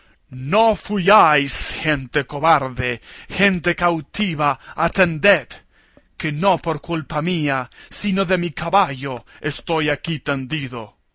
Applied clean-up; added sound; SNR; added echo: none; none; none; none.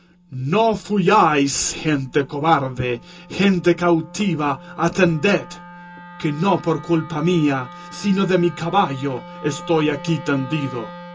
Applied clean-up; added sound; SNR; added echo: none; Wind instrument, woodwind instrument; 18 dB; reverberation time 0.2 s.